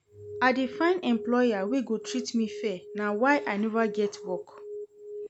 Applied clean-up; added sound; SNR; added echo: none; Alarm; 13 dB; none.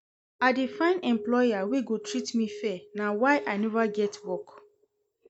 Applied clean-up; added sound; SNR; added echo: neural mask model DeepFilterNet 3.